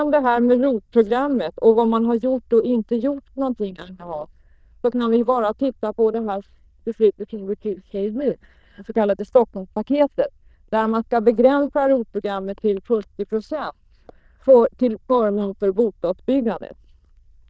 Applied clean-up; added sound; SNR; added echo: neural diffusion model UNIVERSE++.